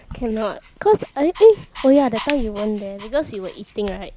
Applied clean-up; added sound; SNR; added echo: none; Crack + Dog; 16 dB; none.